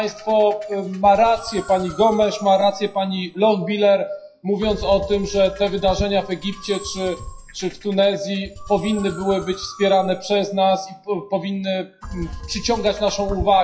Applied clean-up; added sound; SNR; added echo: classical method WPE with log-MMSE.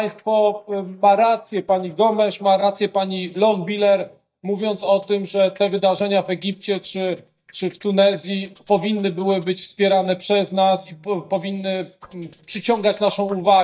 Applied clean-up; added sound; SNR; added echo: neural mask model DeepFilterNet 3.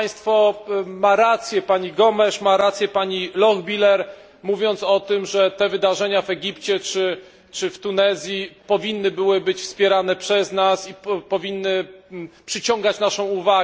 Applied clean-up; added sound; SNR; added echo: none; none; none; none.